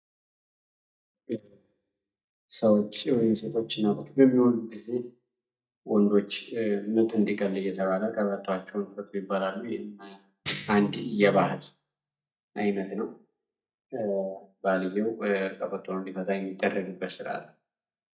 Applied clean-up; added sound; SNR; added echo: neural mask model DeepFilterNet 3.